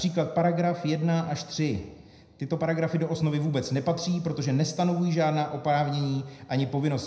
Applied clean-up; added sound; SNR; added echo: none; none; none; reverberation time 0.8 s.